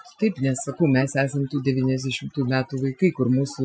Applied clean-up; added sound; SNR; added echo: classical method Wiener filter.